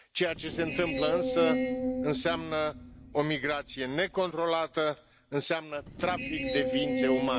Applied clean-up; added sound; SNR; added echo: none; Screech; 1 dB; none.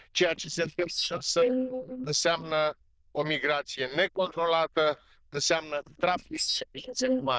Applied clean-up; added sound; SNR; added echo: neural diffusion model UNIVERSE++.